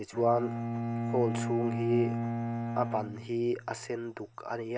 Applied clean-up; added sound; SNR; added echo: none; Bowed string instrument; 3 dB; none.